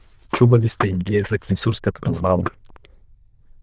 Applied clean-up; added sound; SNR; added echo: neural diffusion model UNIVERSE++.